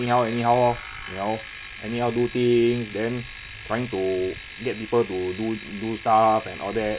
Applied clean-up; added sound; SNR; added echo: none; Alarm; 10 dB; none.